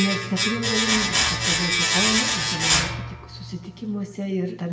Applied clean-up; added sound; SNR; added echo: none; Domestic sounds, home sounds; -4 dB; reverberation time 0.7 s.